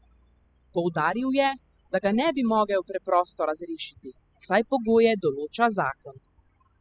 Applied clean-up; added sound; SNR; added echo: classical method spectral subtraction.